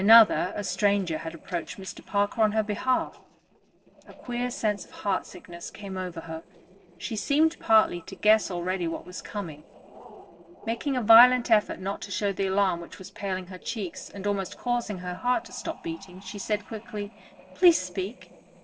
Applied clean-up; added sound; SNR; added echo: neural separator model SepFormer DNS4.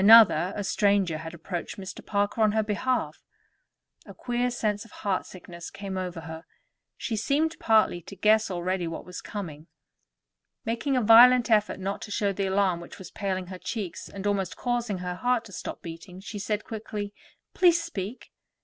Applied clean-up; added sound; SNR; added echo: none; none; none; none.